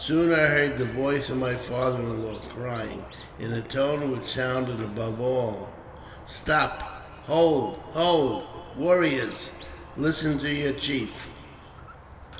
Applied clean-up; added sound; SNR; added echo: none; Squeak; 17 dB; reverberation time 2.2 s.